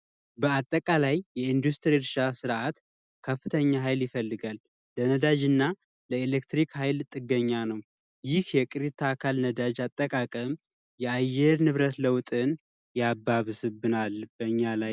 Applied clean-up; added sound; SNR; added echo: none; none; none; none.